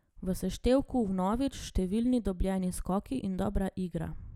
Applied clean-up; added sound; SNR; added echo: none; none; none; none.